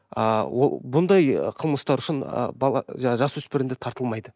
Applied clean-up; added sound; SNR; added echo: none; none; none; none.